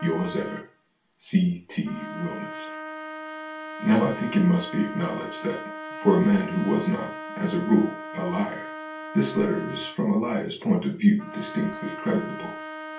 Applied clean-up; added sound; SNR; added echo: none; Trumpet; 12 dB; reverberation time 0.3 s.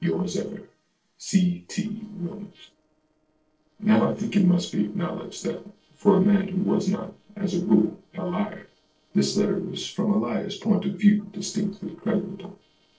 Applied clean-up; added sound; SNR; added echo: neural separator model SepFormer DNS4.